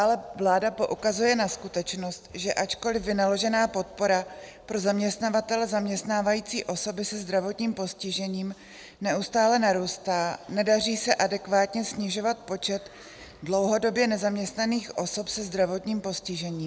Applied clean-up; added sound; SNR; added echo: none; none; none; none.